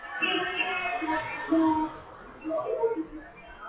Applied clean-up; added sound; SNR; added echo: classical method WPE with log-MMSE.